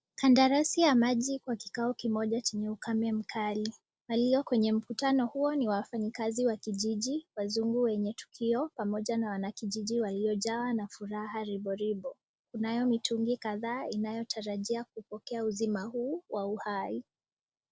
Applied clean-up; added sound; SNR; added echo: none; none; none; none.